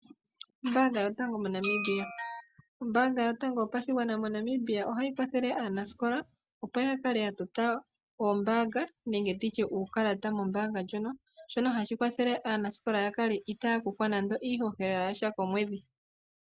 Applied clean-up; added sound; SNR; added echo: none; none; none; none.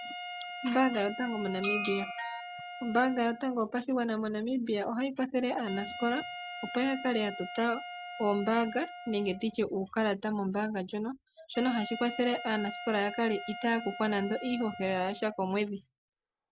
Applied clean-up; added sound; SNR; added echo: none; Wind instrument, woodwind instrument; 12 dB; none.